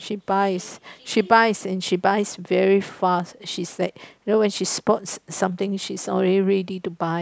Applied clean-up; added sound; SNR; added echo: none; none; none; none.